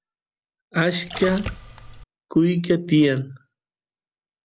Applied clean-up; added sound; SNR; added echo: none; Splash, splatter; 10 dB; none.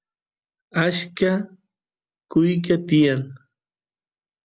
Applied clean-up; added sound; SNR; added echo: none; none; none; none.